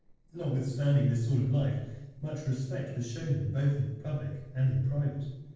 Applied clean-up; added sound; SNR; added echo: neural separator model SepFormer DNS4.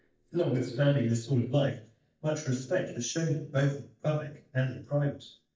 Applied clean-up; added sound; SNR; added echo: neural mask model DeepFilterNet 3.